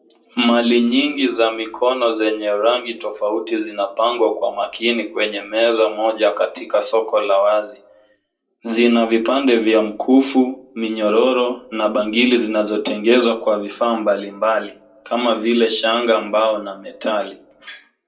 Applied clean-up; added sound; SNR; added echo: none; none; none; reverberation time 0.2 s.